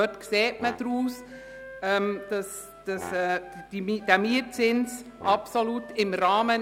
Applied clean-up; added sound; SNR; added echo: none; Wind instrument, woodwind instrument + Brass instrument; 16 dB; none.